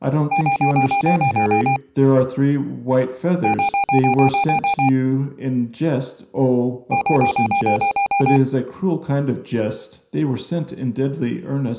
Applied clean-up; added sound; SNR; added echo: none; Alarm; -1 dB; reverberation time 0.5 s.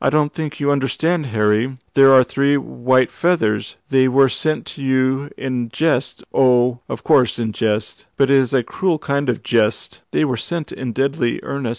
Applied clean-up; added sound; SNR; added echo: none; none; none; none.